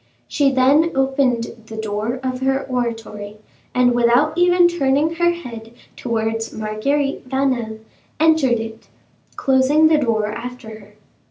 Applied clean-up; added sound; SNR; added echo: none; none; none; none.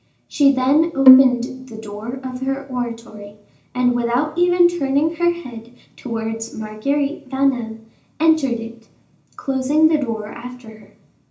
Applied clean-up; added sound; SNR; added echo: none; Bowed string instrument; -4 dB; reverberation time 0.4 s.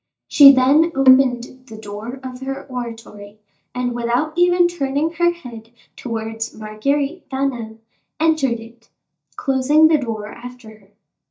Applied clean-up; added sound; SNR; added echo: neural mask model DeepFilterNet 3.